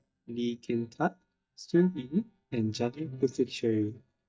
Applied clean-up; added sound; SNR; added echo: neural mask model DeepFilterNet 3.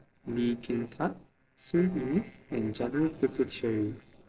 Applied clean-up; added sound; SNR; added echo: neural separator model SepFormer DNS4.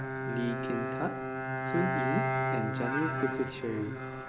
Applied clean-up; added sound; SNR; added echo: none; Bowed string instrument; -2 dB; reverberation time 0.3 s.